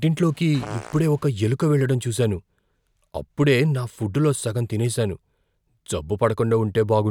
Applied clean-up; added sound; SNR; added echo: none; Fart; 17 dB; none.